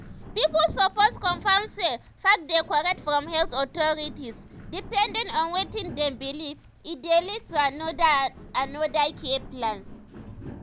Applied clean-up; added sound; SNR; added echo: none; Walk, footsteps; 16 dB; none.